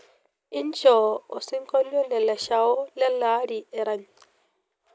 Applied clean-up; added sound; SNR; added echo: none; none; none; none.